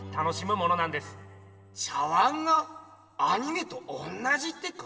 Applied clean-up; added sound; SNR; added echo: none; Bowed string instrument; 18 dB; reverberation time 2.1 s.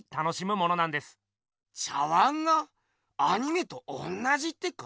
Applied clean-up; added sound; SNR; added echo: none; none; none; none.